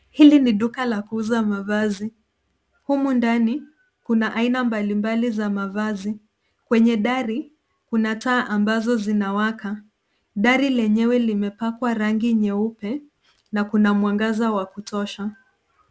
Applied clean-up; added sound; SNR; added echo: none; none; none; none.